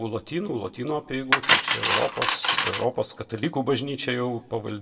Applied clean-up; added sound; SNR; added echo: none; Cutlery, silverware; -2 dB; reverberation time 0.5 s.